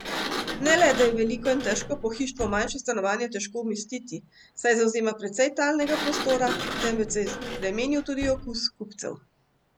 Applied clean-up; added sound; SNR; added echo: none; Sliding door; 9 dB; none.